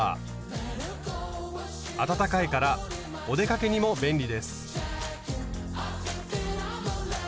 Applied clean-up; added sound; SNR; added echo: none; none; none; none.